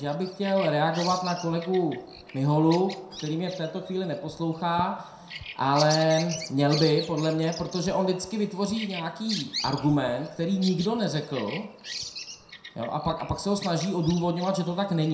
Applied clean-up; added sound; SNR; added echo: none; Bird vocalization, bird call, bird song; 14 dB; reverberation time 0.6 s.